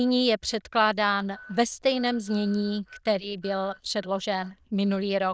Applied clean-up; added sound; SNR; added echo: neural diffusion model UNIVERSE++.